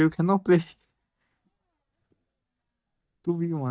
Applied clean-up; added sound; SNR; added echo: neural mask model DeepFilterNet 3.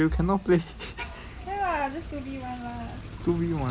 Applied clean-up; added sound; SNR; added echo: none; Motor vehicle (road); 14 dB; none.